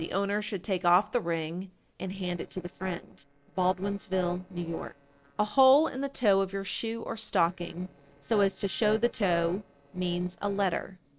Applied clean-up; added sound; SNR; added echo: neural separator model SepFormer DNS4.